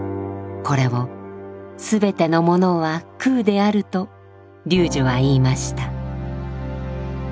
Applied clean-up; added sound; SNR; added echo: none; none; none; none.